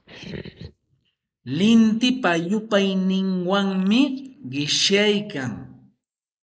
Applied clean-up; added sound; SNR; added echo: neural mask model Resemble Enhance denoiser.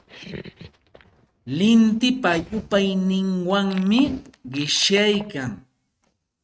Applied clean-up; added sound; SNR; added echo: neural mask model RNNoise.